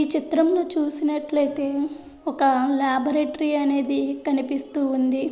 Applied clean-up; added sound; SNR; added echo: none; none; none; none.